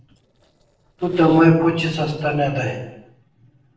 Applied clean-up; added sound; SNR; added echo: neural separator model SepFormer DNS4.